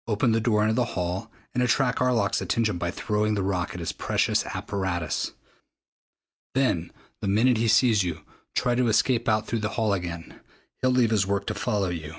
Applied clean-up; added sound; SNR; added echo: none; none; none; none.